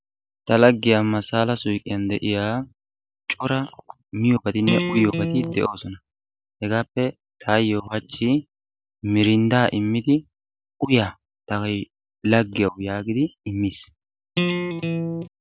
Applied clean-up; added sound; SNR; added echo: none; Electric guitar; 1 dB; none.